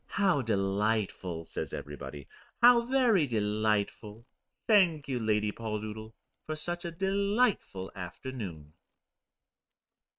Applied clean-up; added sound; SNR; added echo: neural mask model RNNoise.